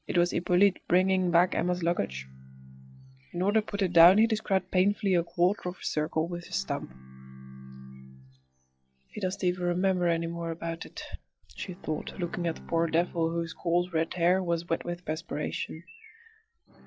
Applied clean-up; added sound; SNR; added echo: classical method log-MMSE.